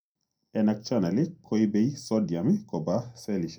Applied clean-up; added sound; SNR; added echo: none; none; none; reverberation time 0.2 s.